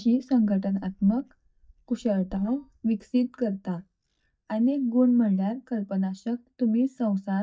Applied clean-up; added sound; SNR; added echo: neural mask model DeepFilterNet 3.